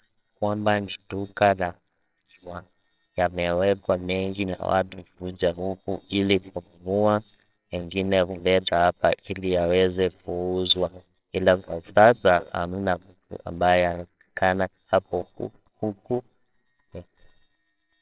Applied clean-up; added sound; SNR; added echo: neural separator model SepFormer WHAMR!.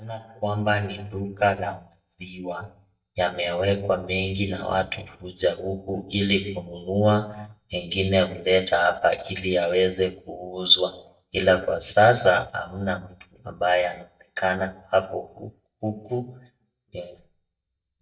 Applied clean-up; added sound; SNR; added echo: neural mask model DeepFilterNet 3.